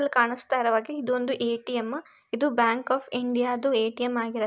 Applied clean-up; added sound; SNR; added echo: none; none; none; none.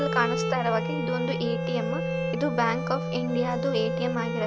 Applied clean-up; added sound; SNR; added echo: none; Bowed string instrument + Wind instrument, woodwind instrument; 0 dB; none.